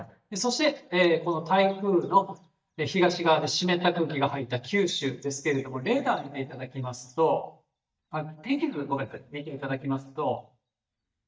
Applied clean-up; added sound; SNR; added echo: neural mask model DeepFilterNet 3.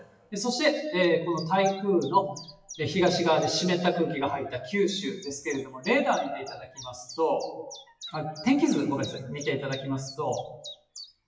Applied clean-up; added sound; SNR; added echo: classical method WPE with log-MMSE.